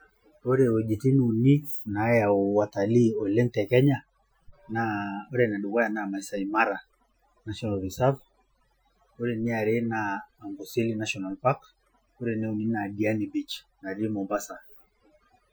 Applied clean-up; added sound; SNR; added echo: classical method Wiener filter.